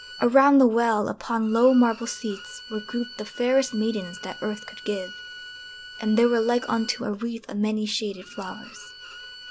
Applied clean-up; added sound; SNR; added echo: none; Bowed string instrument; 18 dB; none.